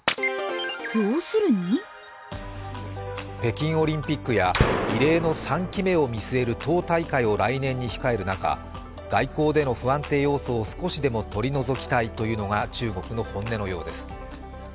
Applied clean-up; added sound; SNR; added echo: none; Gunshot, gunfire; 2 dB; none.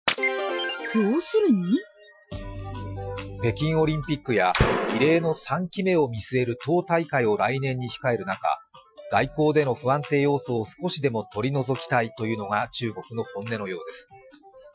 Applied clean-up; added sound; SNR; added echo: classical method Wiener filter.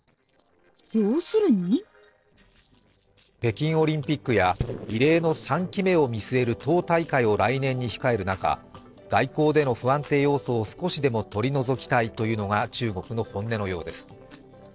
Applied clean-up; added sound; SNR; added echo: neural separator model SepFormer DNS4.